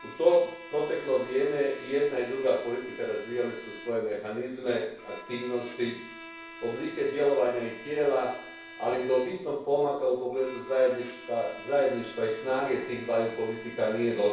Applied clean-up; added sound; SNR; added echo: none; Bowed string instrument; 17 dB; reverberation time 0.6 s.